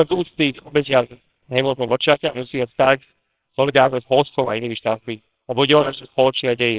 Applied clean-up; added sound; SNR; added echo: neural separator model SepFormer WHAMR!.